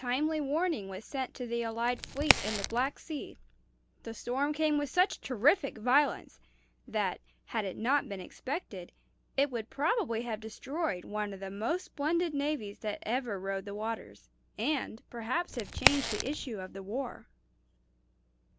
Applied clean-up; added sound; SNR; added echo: none; Crack; -2 dB; none.